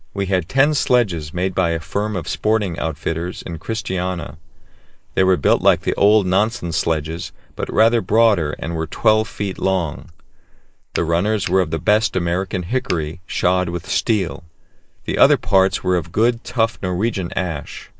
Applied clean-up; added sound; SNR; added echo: neural mask model Resemble Enhance denoiser.